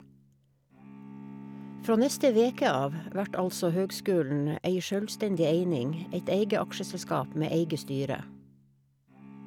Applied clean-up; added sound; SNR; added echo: none; Bowed string instrument; 15 dB; none.